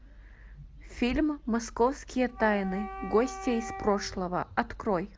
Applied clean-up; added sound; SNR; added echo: none; Wind instrument, woodwind instrument; 12 dB; none.